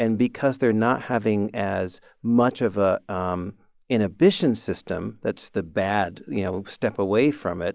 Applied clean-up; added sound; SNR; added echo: none; none; none; none.